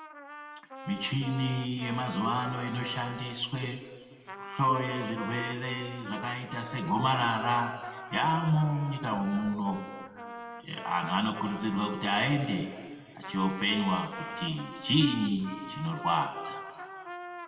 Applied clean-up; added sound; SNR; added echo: none; Trumpet; 12 dB; reverberation time 2.0 s.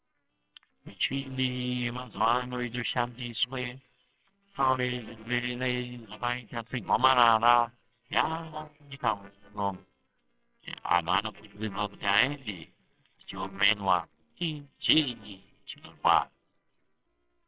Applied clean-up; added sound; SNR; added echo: neural separator model SepFormer WHAMR!.